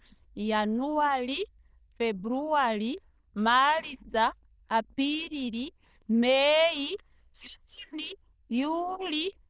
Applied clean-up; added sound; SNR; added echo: neural diffusion model UNIVERSE++.